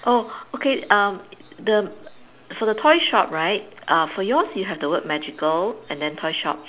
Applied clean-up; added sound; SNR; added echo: none; none; none; none.